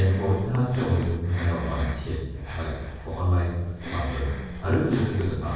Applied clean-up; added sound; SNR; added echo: none; Breathing; 13 dB; reverberation time 1.3 s.